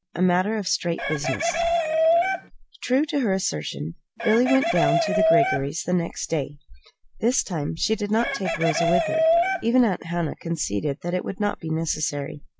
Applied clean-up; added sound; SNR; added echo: none; Chicken, rooster; 0 dB; none.